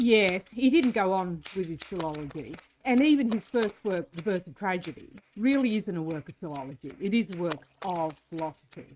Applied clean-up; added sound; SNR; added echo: neural mask model RNNoise.